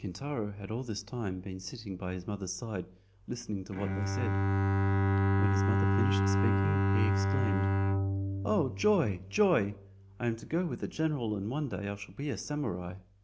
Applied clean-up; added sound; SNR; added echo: none; Bowed string instrument; -2 dB; none.